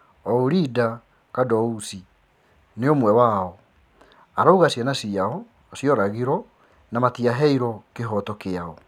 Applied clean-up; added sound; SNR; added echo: none; none; none; none.